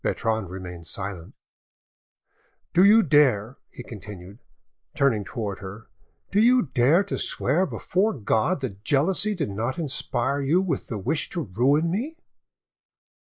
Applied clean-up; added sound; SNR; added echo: neural mask model Resemble Enhance denoiser.